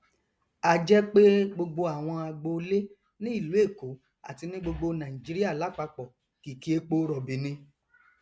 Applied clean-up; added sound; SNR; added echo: none; none; none; none.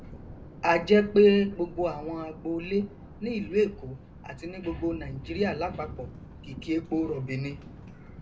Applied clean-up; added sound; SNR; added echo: none; Thunder; 15 dB; reverberation time 0.2 s.